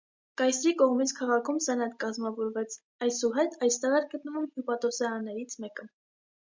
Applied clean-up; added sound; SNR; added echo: none; none; none; none.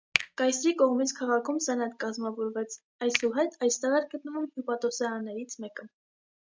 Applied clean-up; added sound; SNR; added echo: neural mask model RNNoise.